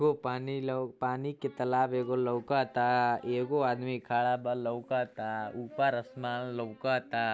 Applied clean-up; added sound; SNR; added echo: none; none; none; none.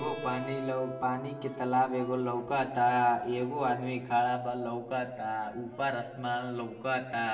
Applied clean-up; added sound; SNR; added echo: none; Keyboard (musical); 16 dB; reverberation time 0.8 s.